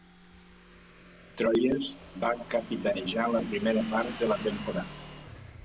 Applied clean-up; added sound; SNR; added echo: none; Motorcycle / Engine; 14 dB; none.